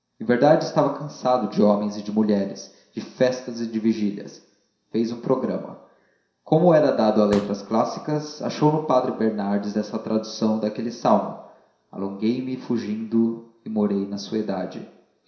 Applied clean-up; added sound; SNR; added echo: none; Explosion; 15 dB; reverberation time 0.7 s.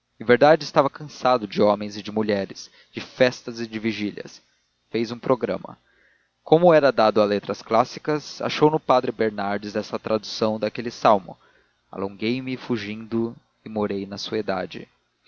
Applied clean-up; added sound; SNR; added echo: none; none; none; none.